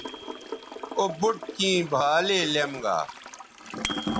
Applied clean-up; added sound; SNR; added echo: none; Bicycle bell + Toilet flush / Gurgling; 8 dB; none.